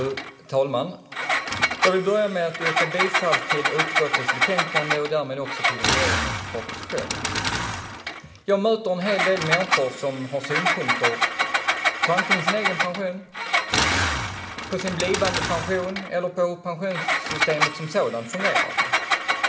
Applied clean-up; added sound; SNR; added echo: none; Engine; -2 dB; reverberation time 2.6 s.